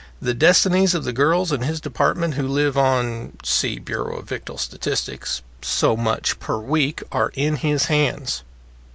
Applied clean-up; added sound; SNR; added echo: none; none; none; none.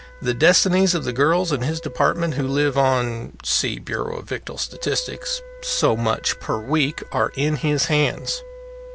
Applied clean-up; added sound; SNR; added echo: none; Wind instrument, woodwind instrument; 19 dB; none.